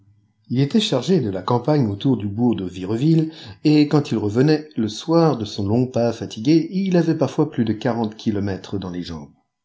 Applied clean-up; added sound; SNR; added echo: none; none; none; none.